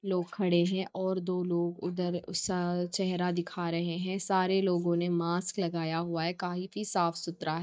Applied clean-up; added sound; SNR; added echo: neural mask model DeepFilterNet 3.